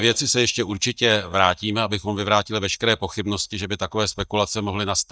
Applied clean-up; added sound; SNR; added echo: neural mask model DeepFilterNet 3.